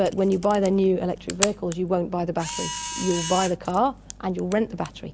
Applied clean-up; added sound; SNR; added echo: none; Camera; 10 dB; none.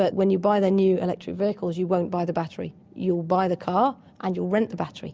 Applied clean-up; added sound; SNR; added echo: none; none; none; none.